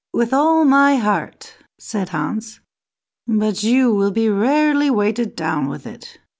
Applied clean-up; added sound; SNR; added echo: none; none; none; none.